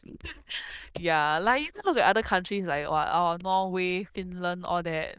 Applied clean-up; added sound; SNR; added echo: neural diffusion model UNIVERSE++.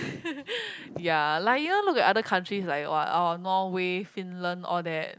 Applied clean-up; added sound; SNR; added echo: none; none; none; none.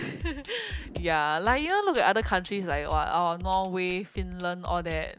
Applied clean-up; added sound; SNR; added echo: none; Drum kit; 11 dB; none.